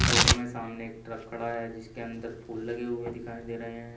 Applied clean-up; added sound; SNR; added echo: none; Tearing; -4 dB; reverberation time 0.6 s.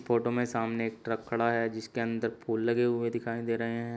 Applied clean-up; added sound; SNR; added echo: none; none; none; none.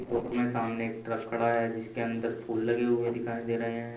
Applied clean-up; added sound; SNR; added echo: neural separator model SepFormer DNS4.